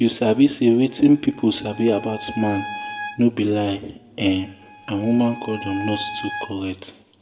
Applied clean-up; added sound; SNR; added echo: none; Bowed string instrument; 13 dB; reverberation time 0.9 s.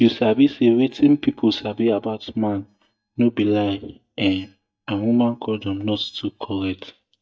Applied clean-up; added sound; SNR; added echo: neural mask model DeepFilterNet 3.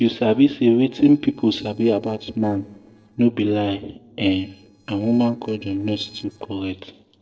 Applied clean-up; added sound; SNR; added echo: neural separator model SepFormer DNS4.